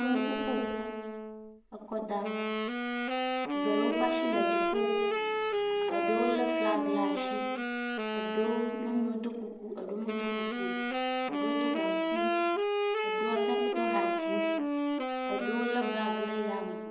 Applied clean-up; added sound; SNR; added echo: none; Wind instrument, woodwind instrument; -4 dB; reverberation time 0.7 s.